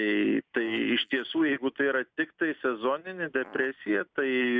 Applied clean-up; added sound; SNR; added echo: neural mask model Resemble Enhance denoiser.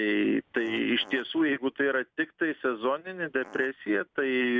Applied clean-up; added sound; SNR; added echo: none; Fart; 17 dB; none.